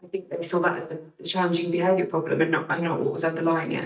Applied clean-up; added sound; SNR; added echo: neural mask model DeepFilterNet 3.